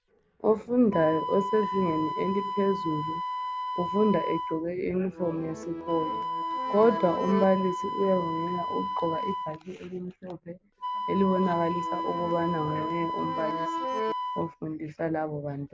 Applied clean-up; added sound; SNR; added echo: none; Wind instrument, woodwind instrument + Accordion; 4 dB; none.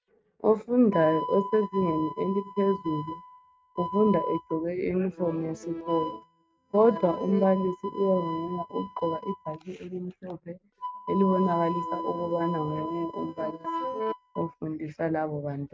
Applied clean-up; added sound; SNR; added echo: neural mask model RNNoise.